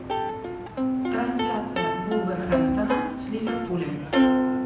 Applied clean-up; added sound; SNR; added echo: none; Plucked string instrument; -5 dB; reverberation time 0.9 s.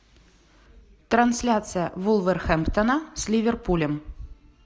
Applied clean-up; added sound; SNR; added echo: none; none; none; none.